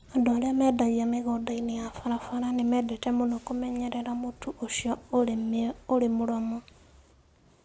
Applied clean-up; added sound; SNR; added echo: none; none; none; none.